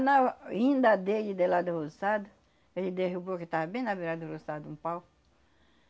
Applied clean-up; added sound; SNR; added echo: none; none; none; none.